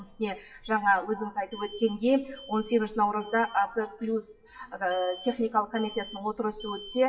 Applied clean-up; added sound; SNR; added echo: classical method WPE with log-MMSE.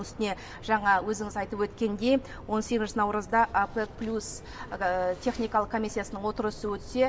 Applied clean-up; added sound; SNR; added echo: none; none; none; none.